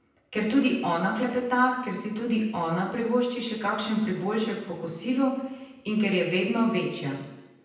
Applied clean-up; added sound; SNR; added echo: none; none; none; reverberation time 0.9 s.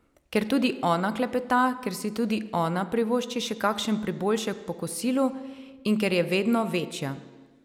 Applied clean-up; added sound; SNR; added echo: none; none; none; none.